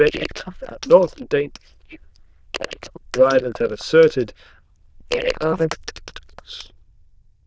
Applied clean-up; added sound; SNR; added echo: neural diffusion model UNIVERSE++.